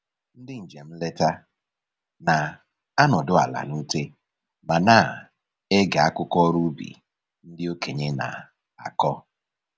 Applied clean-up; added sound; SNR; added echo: none; none; none; none.